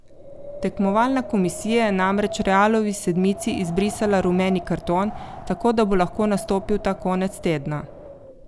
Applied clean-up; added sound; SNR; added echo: none; Wind; 14 dB; none.